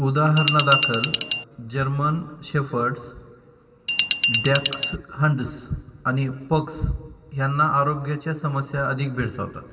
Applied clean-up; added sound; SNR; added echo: none; Glass; 0 dB; reverberation time 1.9 s.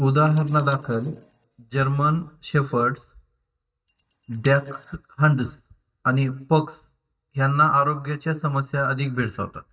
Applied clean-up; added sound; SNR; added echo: neural mask model DeepFilterNet 3.